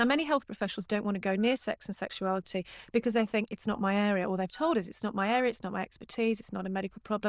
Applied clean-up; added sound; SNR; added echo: neural diffusion model UNIVERSE++.